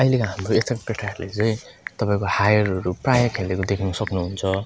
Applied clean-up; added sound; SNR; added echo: none; Telephone / Typing; 18 dB; none.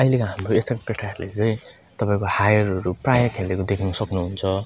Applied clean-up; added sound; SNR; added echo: none; none; none; none.